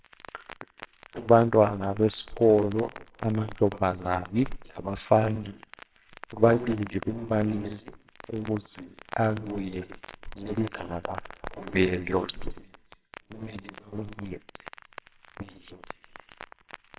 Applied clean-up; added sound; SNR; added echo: neural separator model SepFormer WHAMR!.